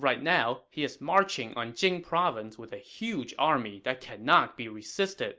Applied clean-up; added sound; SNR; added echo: none; none; none; none.